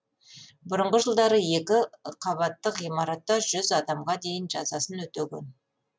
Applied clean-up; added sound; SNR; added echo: none; none; none; none.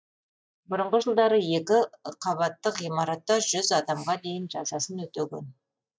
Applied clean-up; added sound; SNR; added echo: neural mask model DeepFilterNet 3.